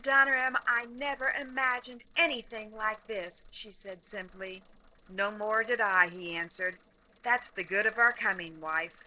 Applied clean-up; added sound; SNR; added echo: neural separator model SepFormer DNS4.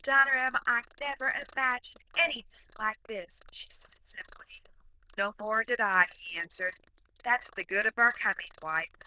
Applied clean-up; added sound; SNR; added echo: neural diffusion model UNIVERSE++.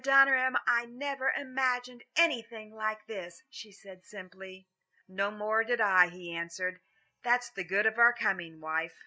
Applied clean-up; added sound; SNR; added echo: none; none; none; none.